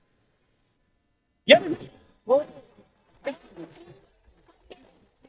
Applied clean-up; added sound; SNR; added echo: neural mask model DeepFilterNet 3.